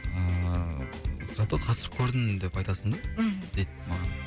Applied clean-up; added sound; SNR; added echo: none; none; none; none.